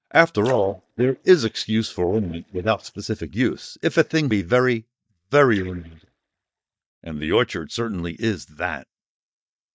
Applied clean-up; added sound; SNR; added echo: neural mask model DeepFilterNet 3.